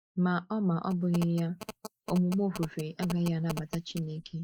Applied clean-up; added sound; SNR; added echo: neural mask model Resemble Enhance denoiser.